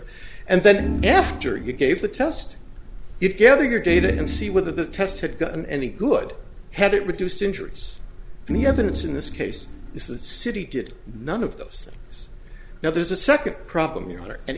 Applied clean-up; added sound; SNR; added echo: none; Organ; 7 dB; none.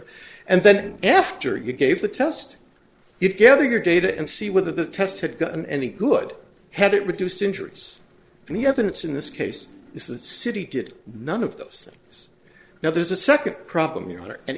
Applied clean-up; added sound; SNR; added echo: neural separator model SepFormer DNS4.